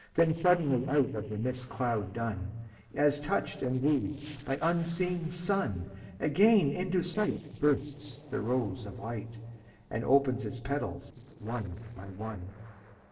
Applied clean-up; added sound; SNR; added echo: neural separator model SepFormer DNS4.